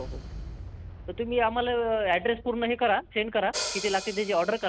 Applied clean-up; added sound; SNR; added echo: none; Hi-hat + Boom; 11 dB; none.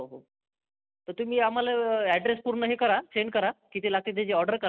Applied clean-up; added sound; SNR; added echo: none; none; none; none.